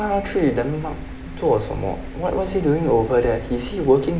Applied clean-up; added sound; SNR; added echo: none; Rain; 16 dB; reverberation time 2.6 s.